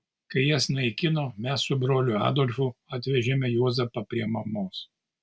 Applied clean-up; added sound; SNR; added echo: none; none; none; none.